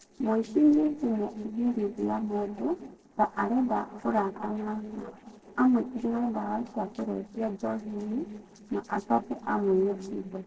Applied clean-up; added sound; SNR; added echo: neural separator model SepFormer DNS4.